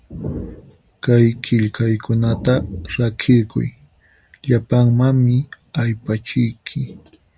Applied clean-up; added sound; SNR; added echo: none; none; none; none.